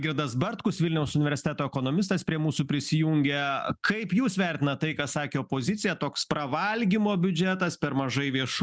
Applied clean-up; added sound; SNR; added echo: none; none; none; none.